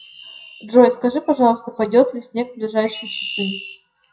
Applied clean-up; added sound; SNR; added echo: classical method WPE with log-MMSE.